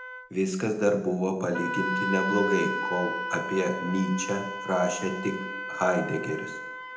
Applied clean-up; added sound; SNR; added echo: none; Wind instrument, woodwind instrument; 5 dB; reverberation time 0.8 s.